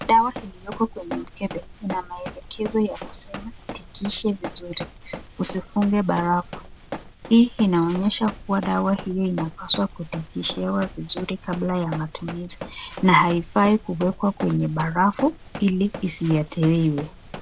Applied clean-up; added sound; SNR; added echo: none; Run; 14 dB; none.